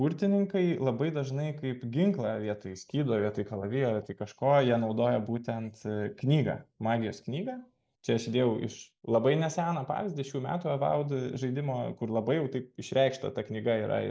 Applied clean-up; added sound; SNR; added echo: neural mask model Resemble Enhance denoiser.